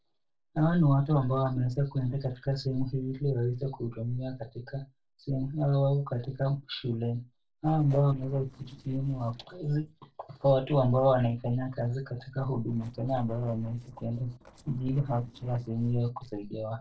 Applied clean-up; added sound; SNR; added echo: neural separator model SepFormer DNS4.